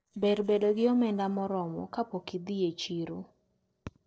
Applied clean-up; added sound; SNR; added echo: neural separator model SepFormer DNS4.